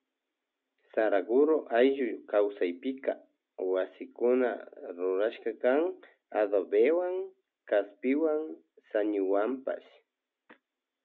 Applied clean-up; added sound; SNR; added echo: none; none; none; none.